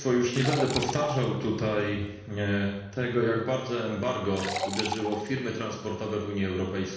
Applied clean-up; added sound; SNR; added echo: none; Liquid; 10 dB; reverberation time 1.1 s.